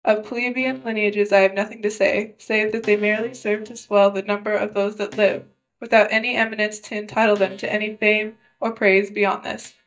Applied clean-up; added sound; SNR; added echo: neural mask model DeepFilterNet 3.